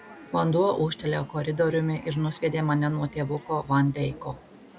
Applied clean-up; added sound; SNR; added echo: none; Chatter / Chirp, tweet / Livestock, farm animals, working animals; 19 dB; none.